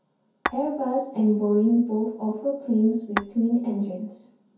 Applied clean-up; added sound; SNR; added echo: none; Tap / Glass; 12 dB; reverberation time 0.6 s.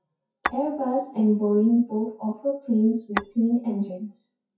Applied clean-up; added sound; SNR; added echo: classical method WPE with log-MMSE.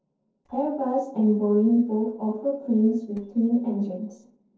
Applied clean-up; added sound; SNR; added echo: neural separator model SepFormer DNS4.